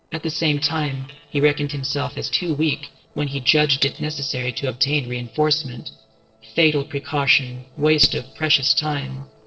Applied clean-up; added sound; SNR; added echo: neural separator model SepFormer DNS4.